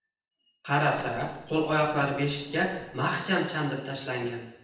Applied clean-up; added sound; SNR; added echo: neural separator model SepFormer DNS4.